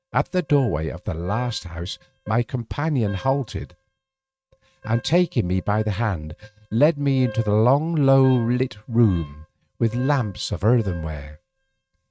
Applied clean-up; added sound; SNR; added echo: neural mask model RNNoise.